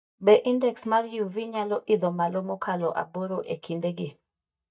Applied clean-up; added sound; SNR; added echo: neural mask model DeepFilterNet 3.